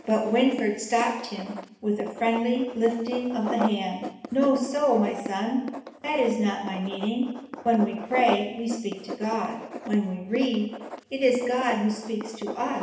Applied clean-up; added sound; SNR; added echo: none; Writing; 11 dB; reverberation time 0.8 s.